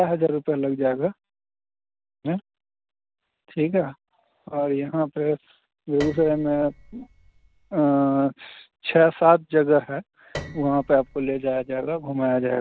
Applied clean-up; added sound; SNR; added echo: none; Piano; 16 dB; none.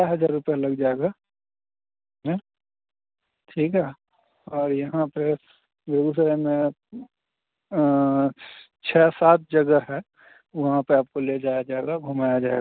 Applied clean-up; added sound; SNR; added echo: none; none; none; none.